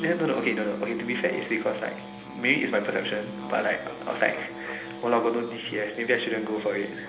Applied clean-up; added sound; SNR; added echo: none; Musical instrument; 11 dB; reverberation time 0.8 s.